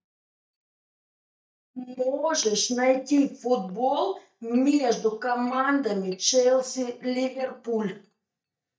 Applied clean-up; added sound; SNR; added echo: neural mask model DeepFilterNet 3.